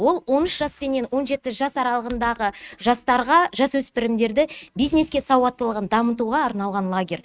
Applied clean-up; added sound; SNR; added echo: neural mask model RNNoise.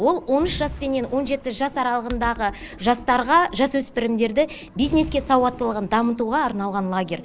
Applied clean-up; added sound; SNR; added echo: none; Boom + Computer keyboard; 16 dB; none.